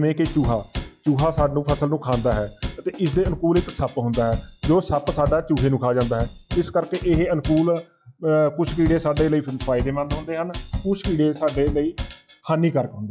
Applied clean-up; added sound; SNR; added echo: classical method log-MMSE.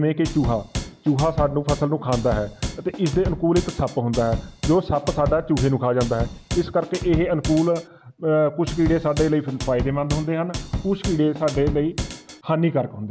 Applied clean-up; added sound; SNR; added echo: none; Drum / Drum kit; 8 dB; none.